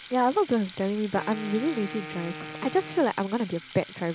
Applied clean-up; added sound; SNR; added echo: none; Sink (filling or washing) / Water tap, faucet + Wind instrument, woodwind instrument; 14 dB; none.